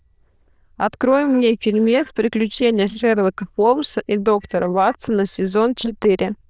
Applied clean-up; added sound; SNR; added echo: neural diffusion model UNIVERSE++.